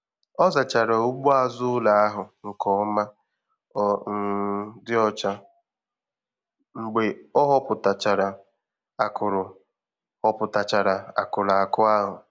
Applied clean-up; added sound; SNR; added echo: none; none; none; none.